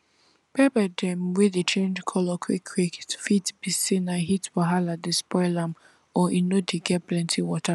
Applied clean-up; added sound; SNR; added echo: none; none; none; none.